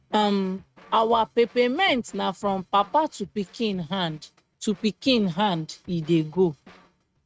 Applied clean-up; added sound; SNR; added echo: neural mask model RNNoise.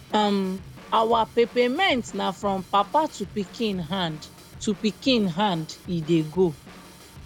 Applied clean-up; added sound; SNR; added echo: none; Drum / Drum kit; 19 dB; none.